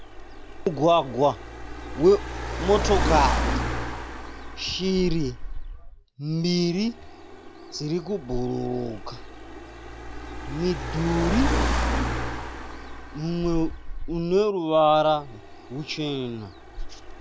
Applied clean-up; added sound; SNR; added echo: none; Car; 4 dB; none.